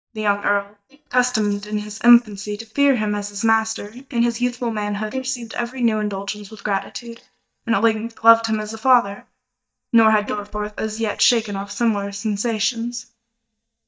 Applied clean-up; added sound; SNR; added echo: neural mask model DeepFilterNet 3.